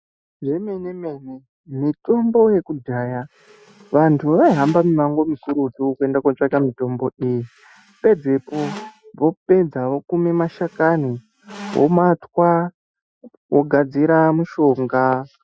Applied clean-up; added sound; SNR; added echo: classical method Wiener filter.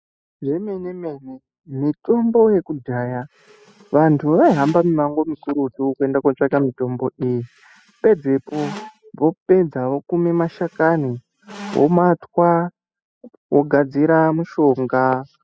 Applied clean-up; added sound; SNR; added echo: classical method spectral subtraction.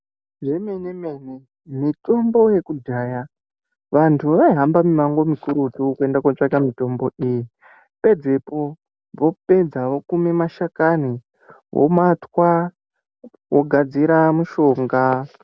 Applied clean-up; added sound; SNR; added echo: none; none; none; none.